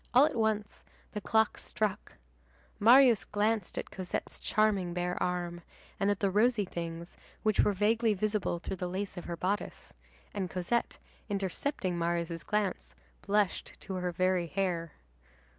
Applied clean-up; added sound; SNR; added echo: none; none; none; none.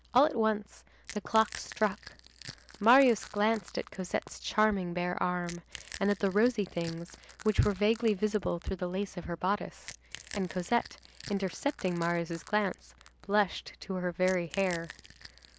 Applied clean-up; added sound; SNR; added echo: none; Crack / Crushing; 20 dB; none.